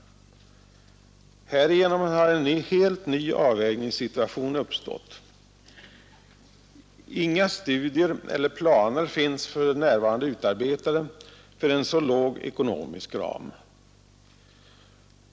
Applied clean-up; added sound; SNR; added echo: none; none; none; none.